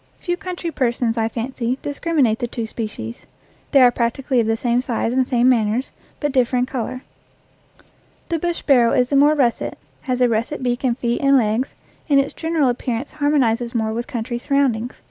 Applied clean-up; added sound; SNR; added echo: none; none; none; none.